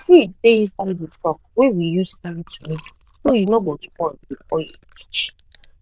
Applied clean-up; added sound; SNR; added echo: neural diffusion model UNIVERSE++.